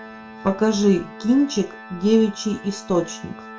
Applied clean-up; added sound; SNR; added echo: none; Organ; 17 dB; reverberation time 0.2 s.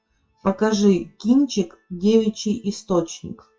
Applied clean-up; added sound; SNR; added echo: classical method WPE with log-MMSE.